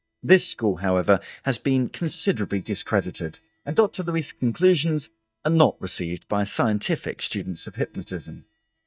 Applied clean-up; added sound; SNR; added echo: neural mask model DeepFilterNet 3.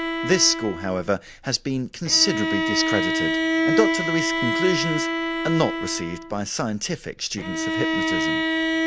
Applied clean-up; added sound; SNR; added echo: none; Bowed string instrument; 0 dB; none.